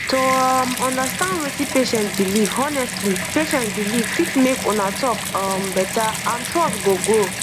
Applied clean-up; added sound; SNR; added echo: none; Bathtub (filling or washing) / Water tap, faucet; 5 dB; none.